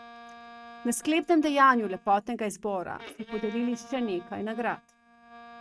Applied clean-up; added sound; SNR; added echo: neural mask model RNNoise.